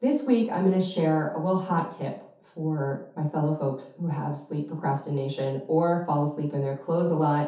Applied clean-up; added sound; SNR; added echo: none; none; none; reverberation time 0.5 s.